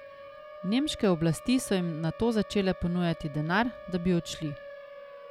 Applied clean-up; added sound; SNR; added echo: none; Siren; 16 dB; none.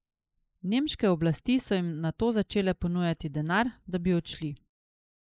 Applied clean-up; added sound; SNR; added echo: neural mask model Resemble Enhance denoiser.